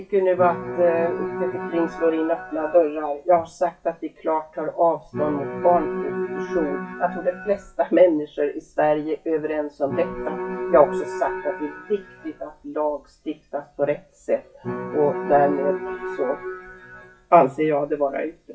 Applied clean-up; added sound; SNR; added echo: classical method WPE with log-MMSE.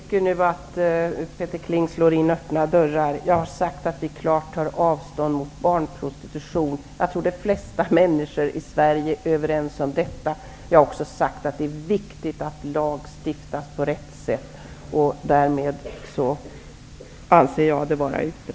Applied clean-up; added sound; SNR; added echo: none; none; none; none.